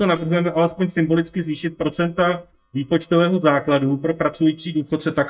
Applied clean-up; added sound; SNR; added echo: neural mask model DeepFilterNet 3.